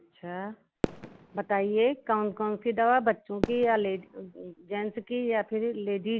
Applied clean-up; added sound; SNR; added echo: none; Fireworks; 11 dB; none.